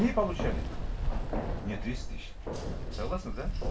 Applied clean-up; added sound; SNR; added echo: none; Keys jangling; -3 dB; reverberation time 0.2 s.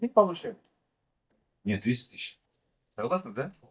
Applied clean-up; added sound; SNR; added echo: neural mask model DeepFilterNet 3.